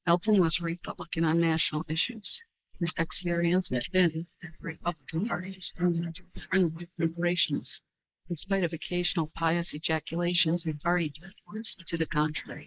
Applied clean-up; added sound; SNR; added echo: neural mask model Resemble Enhance denoiser.